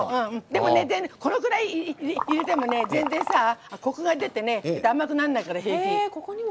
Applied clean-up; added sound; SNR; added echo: none; Liquid; 5 dB; none.